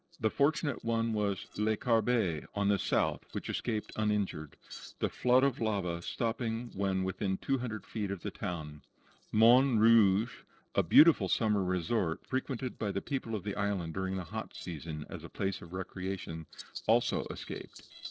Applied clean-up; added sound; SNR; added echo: neural separator model SepFormer DNS4.